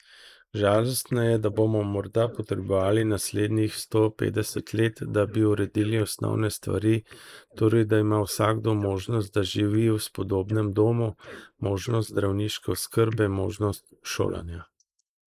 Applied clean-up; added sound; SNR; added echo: neural mask model Resemble Enhance denoiser.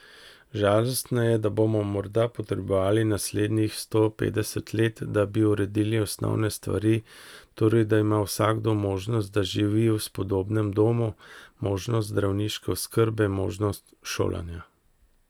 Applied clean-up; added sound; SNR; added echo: none; none; none; none.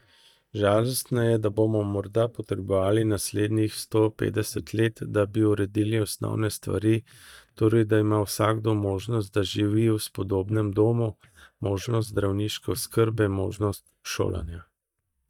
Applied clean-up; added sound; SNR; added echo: neural mask model DeepFilterNet 3.